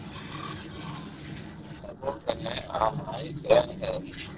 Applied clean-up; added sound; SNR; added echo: neural separator model SepFormer DNS4.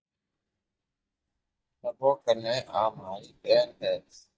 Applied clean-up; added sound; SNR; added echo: neural mask model DeepFilterNet 3.